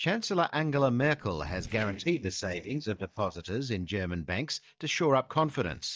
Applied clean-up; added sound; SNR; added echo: neural mask model DeepFilterNet 3.